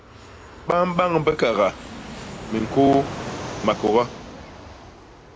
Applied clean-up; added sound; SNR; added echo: none; Fixed-wing aircraft, airplane; 12 dB; none.